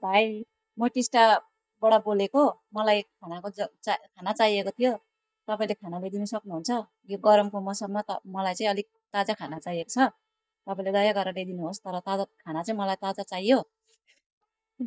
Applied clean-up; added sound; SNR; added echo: neural mask model DeepFilterNet 3.